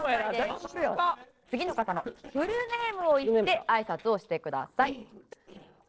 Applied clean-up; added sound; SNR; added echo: neural separator model SepFormer DNS4.